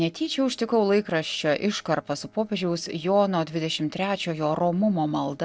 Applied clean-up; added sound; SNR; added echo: neural separator model SepFormer DNS4.